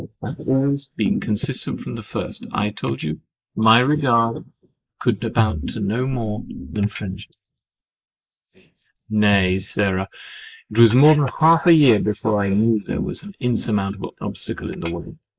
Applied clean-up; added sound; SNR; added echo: neural mask model Resemble Enhance denoiser.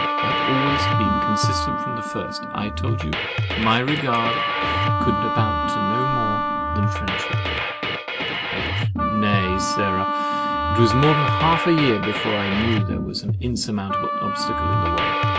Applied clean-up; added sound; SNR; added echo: none; Drum kit + Wind instrument, woodwind instrument; -3 dB; none.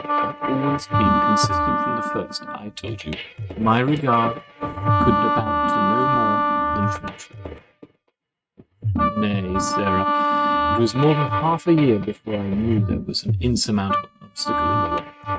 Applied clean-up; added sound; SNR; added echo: neural mask model RNNoise.